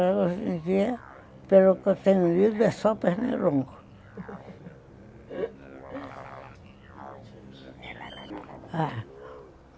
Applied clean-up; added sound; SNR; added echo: none; Musical instrument; 20 dB; none.